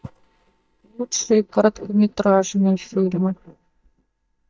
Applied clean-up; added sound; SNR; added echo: neural mask model DeepFilterNet 3.